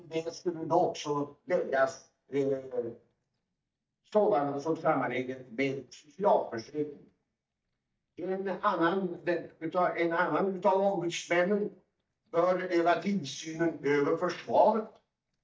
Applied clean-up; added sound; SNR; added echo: neural mask model DeepFilterNet 3.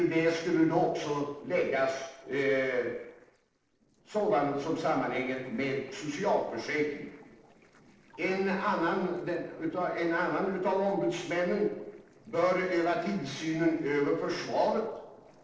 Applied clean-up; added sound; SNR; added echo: neural separator model SepFormer DNS4.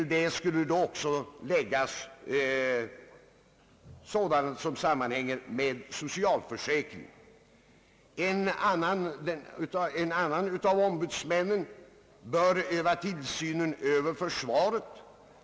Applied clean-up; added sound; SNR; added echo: none; none; none; none.